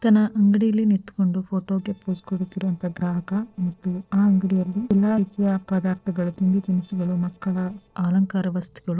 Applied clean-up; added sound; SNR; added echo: neural separator model SepFormer DNS4.